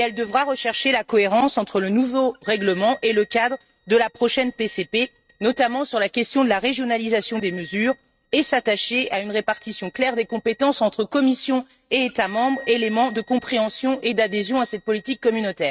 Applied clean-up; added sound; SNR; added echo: neural mask model RNNoise.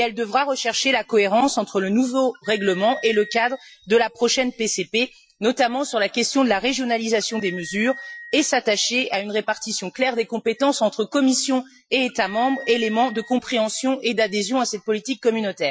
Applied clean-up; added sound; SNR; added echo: classical method Wiener filter.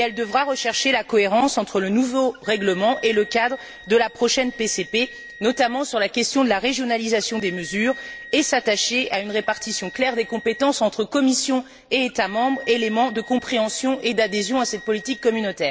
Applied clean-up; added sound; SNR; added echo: none; Wind instrument, woodwind instrument; 19 dB; none.